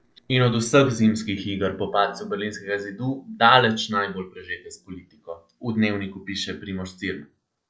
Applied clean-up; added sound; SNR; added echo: neural separator model SepFormer DNS4.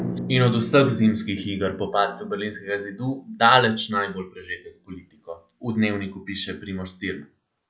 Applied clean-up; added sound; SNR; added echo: none; Drum; 14 dB; none.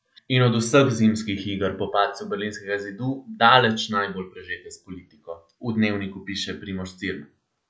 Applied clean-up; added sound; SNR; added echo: none; none; none; none.